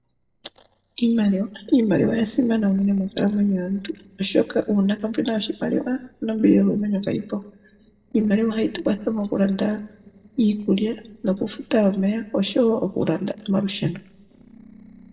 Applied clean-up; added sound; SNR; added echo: neural separator model SepFormer DNS4.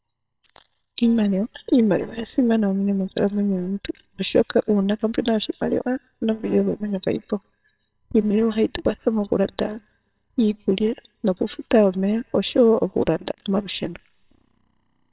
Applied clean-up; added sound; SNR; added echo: neural separator model SepFormer WHAMR!.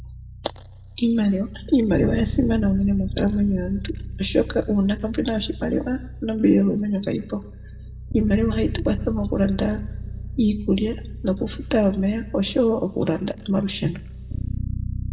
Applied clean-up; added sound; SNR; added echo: none; Bass guitar; 8 dB; reverberation time 1.1 s.